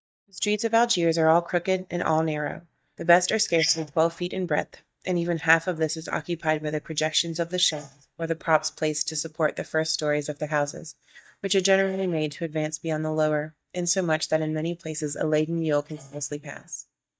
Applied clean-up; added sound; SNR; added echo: neural mask model DeepFilterNet 3.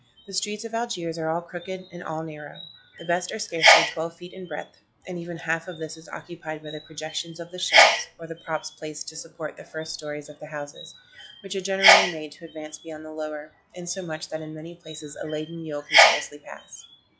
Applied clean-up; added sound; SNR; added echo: classical method log-MMSE.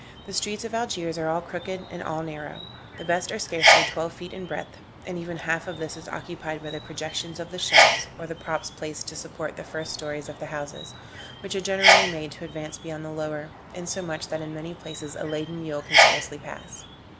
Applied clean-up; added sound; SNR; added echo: none; Sneeze; -4 dB; none.